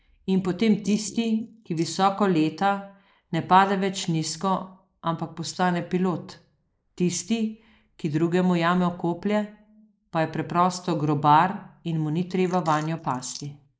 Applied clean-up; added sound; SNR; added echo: neural mask model Resemble Enhance denoiser.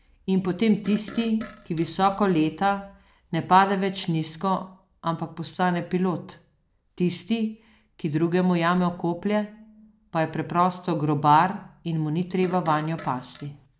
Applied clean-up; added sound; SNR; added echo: none; Fart; 16 dB; none.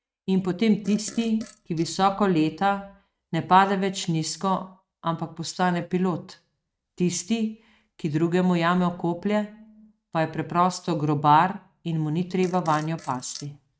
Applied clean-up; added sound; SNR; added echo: neural mask model RNNoise.